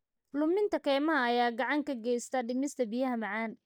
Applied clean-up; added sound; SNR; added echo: neural mask model DeepFilterNet 3.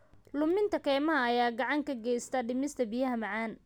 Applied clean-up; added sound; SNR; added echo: none; none; none; none.